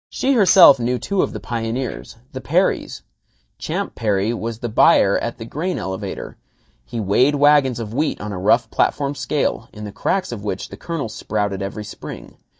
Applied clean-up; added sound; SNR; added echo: neural mask model DeepFilterNet 3.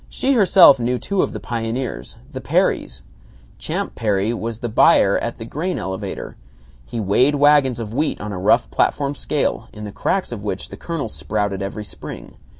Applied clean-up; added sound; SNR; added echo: none; none; none; none.